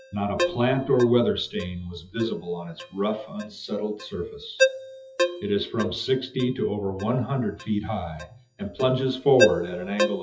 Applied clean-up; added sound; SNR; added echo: classical method WPE with log-MMSE.